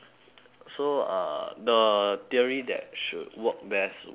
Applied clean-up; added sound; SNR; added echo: none; none; none; none.